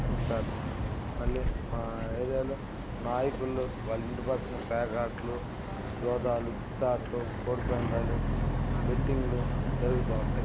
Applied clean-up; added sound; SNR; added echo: none; Boat, Water vehicle; -2 dB; none.